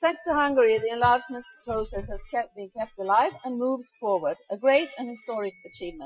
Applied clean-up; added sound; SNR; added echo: classical method Wiener filter.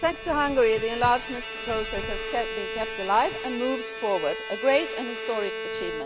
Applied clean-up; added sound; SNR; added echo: none; Bowed string instrument; 7 dB; none.